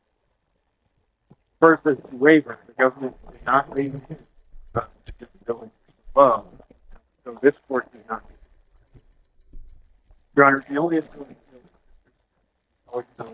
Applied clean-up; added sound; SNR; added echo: neural mask model DeepFilterNet 3.